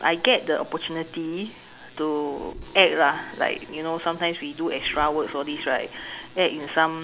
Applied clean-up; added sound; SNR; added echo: none; Burping, eructation; 19 dB; none.